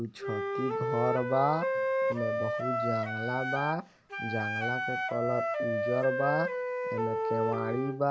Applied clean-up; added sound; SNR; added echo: none; Wind instrument, woodwind instrument; -1 dB; none.